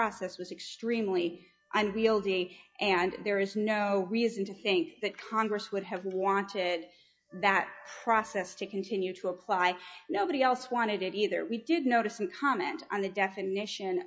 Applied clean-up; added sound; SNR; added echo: classical method log-MMSE.